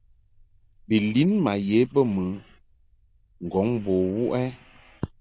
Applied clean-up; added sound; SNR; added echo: neural diffusion model UNIVERSE++.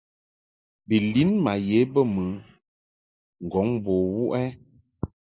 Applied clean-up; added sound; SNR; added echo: neural mask model Resemble Enhance denoiser.